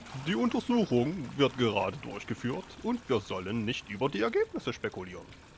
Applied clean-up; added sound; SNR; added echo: none; Toilet flush + Livestock, farm animals, working animals; 18 dB; none.